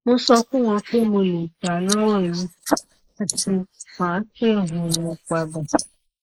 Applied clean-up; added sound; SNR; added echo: neural mask model Resemble Enhance denoiser.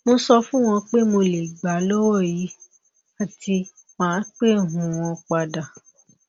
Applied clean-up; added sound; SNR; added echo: none; none; none; none.